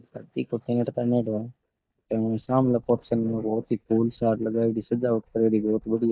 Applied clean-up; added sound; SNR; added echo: neural mask model DeepFilterNet 3.